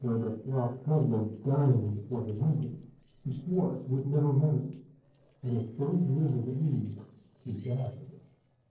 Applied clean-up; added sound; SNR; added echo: neural separator model SepFormer DNS4.